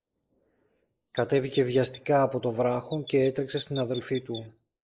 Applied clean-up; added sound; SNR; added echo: neural mask model Resemble Enhance denoiser.